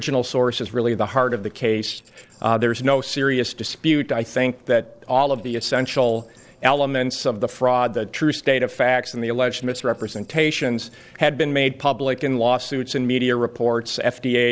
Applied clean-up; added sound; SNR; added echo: neural separator model SepFormer DNS4.